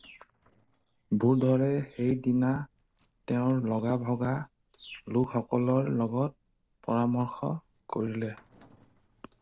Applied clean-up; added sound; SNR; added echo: neural separator model SepFormer DNS4.